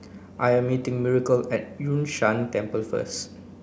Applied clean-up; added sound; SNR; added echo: none; none; none; none.